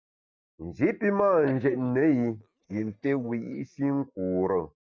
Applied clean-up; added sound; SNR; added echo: neural mask model DeepFilterNet 3.